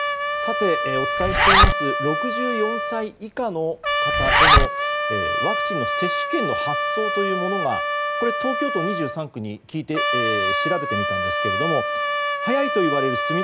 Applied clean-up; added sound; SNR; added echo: none; Trumpet + Zipper (clothing); -5 dB; none.